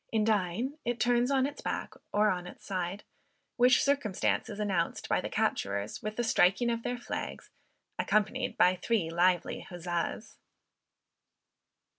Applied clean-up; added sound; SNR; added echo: none; none; none; none.